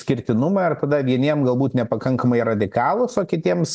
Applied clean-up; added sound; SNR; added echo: none; none; none; none.